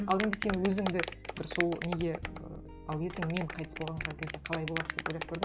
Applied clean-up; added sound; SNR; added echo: none; Clapping; 1 dB; none.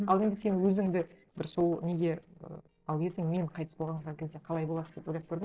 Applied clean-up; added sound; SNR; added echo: neural separator model SepFormer DNS4.